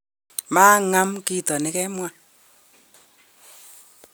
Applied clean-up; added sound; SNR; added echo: none; none; none; none.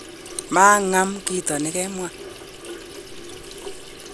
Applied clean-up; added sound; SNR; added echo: none; Sink (filling or washing) / Water tap, faucet; 14 dB; none.